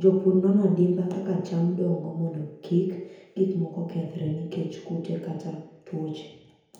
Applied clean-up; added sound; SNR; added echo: none; none; none; reverberation time 1.0 s.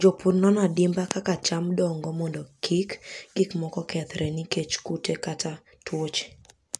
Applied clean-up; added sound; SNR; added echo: none; none; none; none.